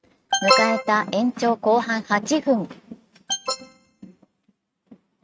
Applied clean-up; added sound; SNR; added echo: neural mask model RNNoise.